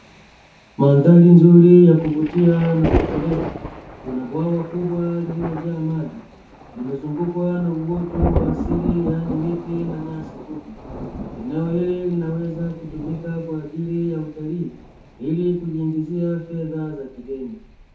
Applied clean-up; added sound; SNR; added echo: none; Thunder; 11 dB; reverberation time 0.5 s.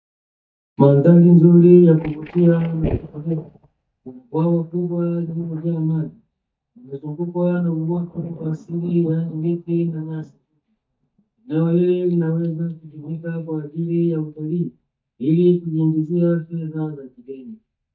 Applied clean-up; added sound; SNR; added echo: neural mask model DeepFilterNet 3.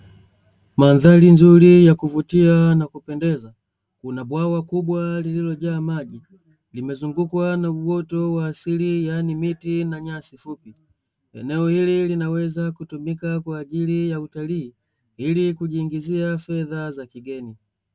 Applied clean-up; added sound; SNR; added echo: none; none; none; none.